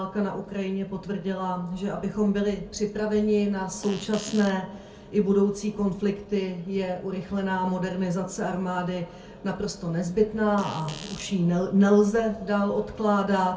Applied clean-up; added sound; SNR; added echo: none; Fart; 15 dB; reverberation time 0.3 s.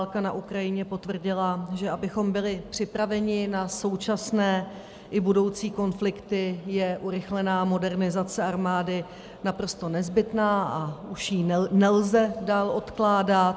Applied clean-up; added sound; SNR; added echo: none; none; none; none.